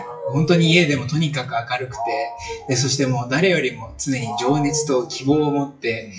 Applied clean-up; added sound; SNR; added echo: classical method WPE with log-MMSE.